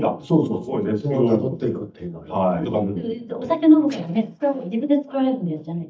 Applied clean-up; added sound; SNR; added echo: neural mask model DeepFilterNet 3.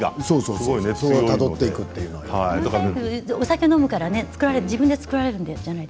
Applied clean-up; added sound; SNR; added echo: none; none; none; none.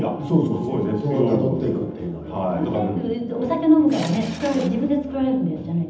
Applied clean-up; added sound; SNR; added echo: none; Subway, metro, underground / Engine; 16 dB; reverberation time 0.8 s.